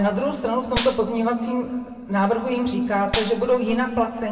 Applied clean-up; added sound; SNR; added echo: none; Gunshot, gunfire; 4 dB; reverberation time 1.5 s.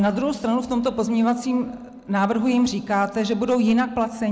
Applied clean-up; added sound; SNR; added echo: none; none; none; none.